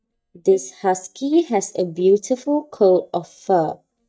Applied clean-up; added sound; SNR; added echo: neural mask model DeepFilterNet 3.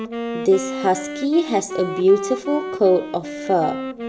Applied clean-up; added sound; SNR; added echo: none; Wind instrument, woodwind instrument; 8 dB; reverberation time 0.7 s.